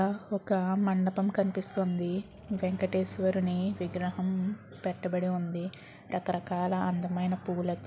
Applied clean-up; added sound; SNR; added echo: none; Engine starting; 18 dB; none.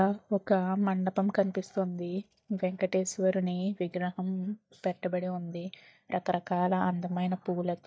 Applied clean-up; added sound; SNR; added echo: neural mask model DeepFilterNet 3.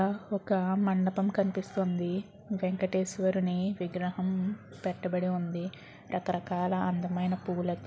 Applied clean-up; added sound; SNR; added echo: none; none; none; none.